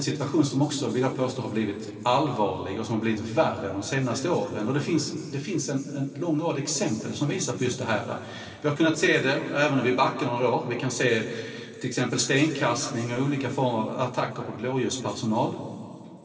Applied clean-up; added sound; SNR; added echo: none; none; none; reverberation time 2.8 s.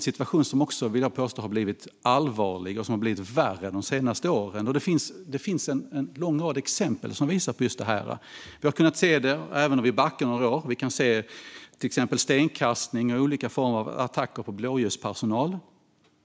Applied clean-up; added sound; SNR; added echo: none; none; none; none.